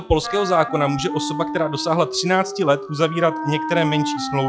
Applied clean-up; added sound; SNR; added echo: classical method log-MMSE.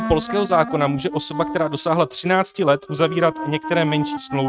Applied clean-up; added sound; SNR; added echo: neural mask model RNNoise.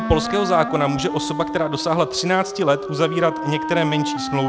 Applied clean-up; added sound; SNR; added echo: none; Wind instrument, woodwind instrument; 6 dB; none.